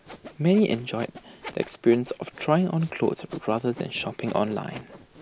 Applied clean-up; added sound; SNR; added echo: none; Sawing; 19 dB; none.